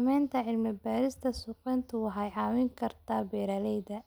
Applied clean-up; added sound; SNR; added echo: none; none; none; none.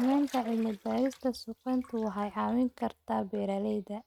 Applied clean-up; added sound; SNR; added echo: neural mask model RNNoise.